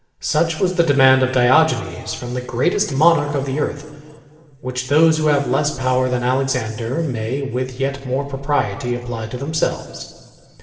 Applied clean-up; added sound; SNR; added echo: none; none; none; reverberation time 2.9 s.